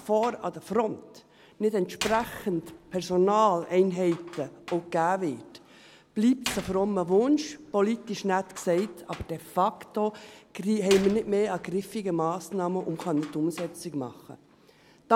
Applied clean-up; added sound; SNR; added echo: none; Slam; 18 dB; none.